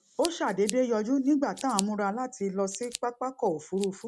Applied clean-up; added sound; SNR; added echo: none; Scissors; 14 dB; none.